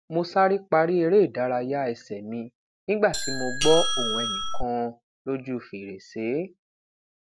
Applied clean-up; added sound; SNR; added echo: none; Doorbell; -1 dB; none.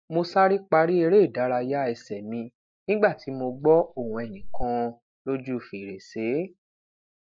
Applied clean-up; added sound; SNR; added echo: neural mask model Resemble Enhance denoiser.